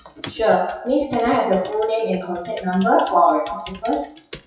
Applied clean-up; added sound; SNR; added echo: classical method WPE with log-MMSE.